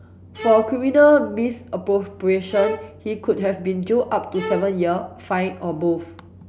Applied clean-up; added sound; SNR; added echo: none; Bowed string instrument; 10 dB; none.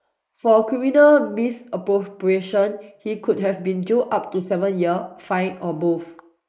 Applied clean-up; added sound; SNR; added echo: neural mask model Resemble Enhance denoiser.